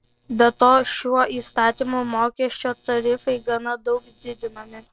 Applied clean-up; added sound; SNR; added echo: neural separator model SepFormer DNS4.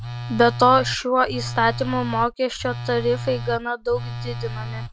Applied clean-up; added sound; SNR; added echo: none; Telephone; 9 dB; none.